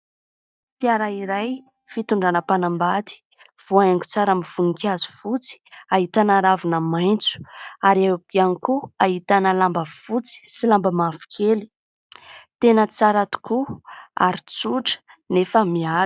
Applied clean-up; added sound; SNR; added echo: neural mask model DeepFilterNet 3.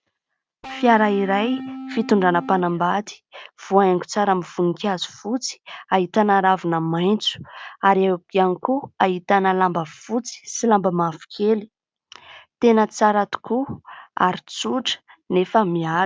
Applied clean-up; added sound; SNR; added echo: none; Electric guitar / Bass guitar; 13 dB; none.